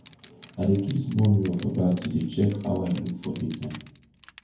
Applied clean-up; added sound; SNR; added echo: none; Crushing; 18 dB; reverberation time 0.9 s.